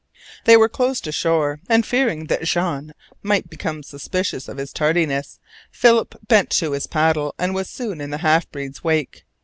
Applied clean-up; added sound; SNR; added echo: none; none; none; none.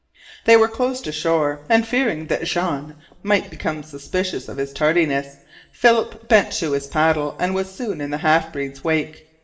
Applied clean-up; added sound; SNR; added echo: none; none; none; reverberation time 0.7 s.